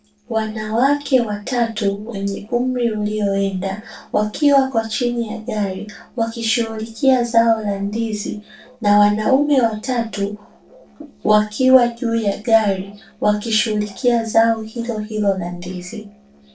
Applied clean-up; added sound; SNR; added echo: neural separator model SepFormer DNS4.